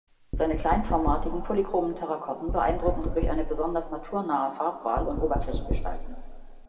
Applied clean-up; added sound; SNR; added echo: none; Knock; 2 dB; reverberation time 1.7 s.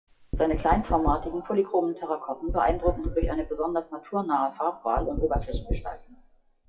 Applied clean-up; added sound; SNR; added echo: classical method WPE with log-MMSE.